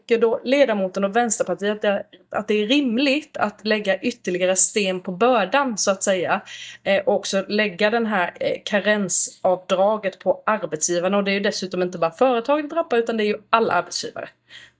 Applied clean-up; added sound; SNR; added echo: neural mask model DeepFilterNet 3.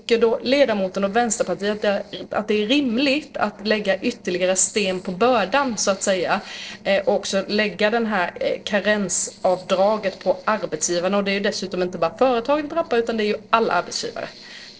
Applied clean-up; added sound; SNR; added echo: neural separator model SepFormer DNS4.